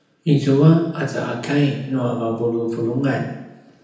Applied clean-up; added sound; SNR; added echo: none; none; none; reverberation time 0.9 s.